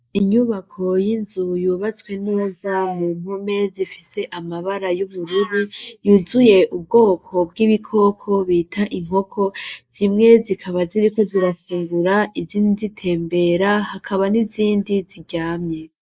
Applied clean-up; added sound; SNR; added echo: neural mask model Resemble Enhance denoiser.